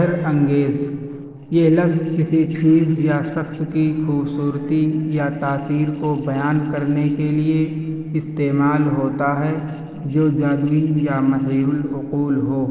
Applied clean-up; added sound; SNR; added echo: neural separator model SepFormer DNS4.